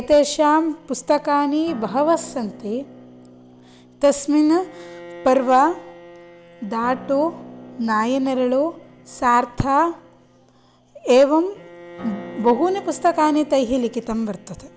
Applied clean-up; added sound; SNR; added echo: none; Acoustic guitar + Bowed string instrument; 20 dB; none.